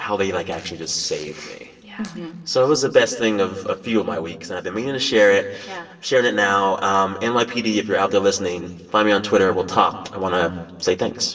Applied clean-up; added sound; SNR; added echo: neural separator model SepFormer DNS4.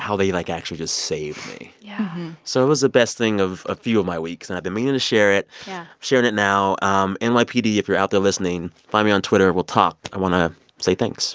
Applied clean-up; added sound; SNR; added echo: none; none; none; none.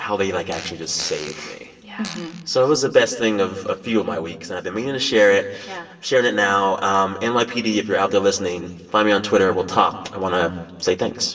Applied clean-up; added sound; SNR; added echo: none; Fart; 18 dB; reverberation time 1.3 s.